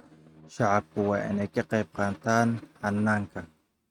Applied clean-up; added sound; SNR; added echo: neural mask model RNNoise.